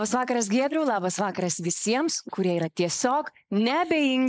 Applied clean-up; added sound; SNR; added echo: neural mask model Resemble Enhance denoiser.